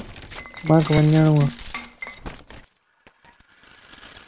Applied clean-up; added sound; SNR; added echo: none; Shatter; 12 dB; none.